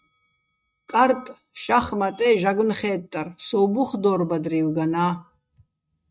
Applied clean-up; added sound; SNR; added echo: neural mask model RNNoise.